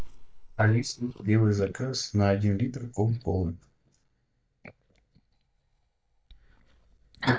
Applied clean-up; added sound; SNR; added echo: neural mask model DeepFilterNet 3.